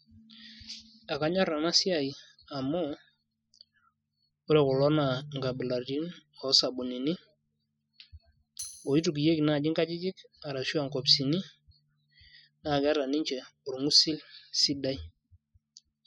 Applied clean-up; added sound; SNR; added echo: classical method spectral subtraction.